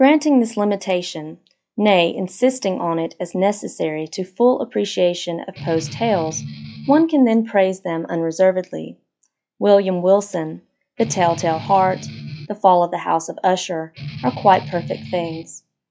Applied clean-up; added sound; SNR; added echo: classical method log-MMSE.